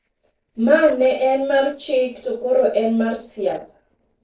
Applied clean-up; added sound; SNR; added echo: neural separator model SepFormer DNS4.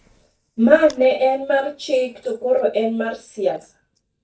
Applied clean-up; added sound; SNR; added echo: neural mask model DeepFilterNet 3.